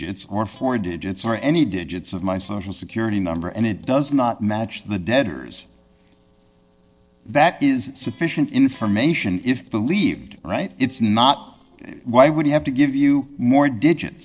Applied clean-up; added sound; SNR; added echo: neural separator model SepFormer DNS4.